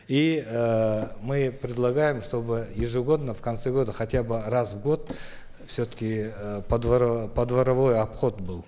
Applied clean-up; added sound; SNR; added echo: none; Drawer open or close; 13 dB; none.